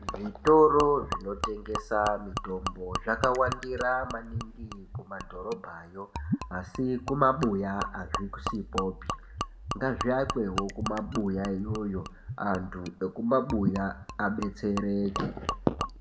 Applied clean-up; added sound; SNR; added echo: none; Gurgling / Liquid; 7 dB; reverberation time 0.5 s.